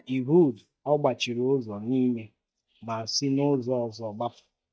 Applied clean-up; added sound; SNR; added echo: neural mask model DeepFilterNet 3.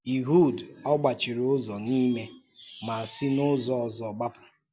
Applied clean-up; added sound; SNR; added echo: none; none; none; none.